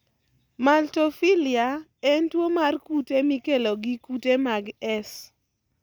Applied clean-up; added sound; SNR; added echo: none; none; none; none.